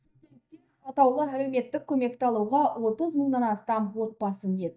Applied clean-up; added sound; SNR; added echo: neural mask model DeepFilterNet 3.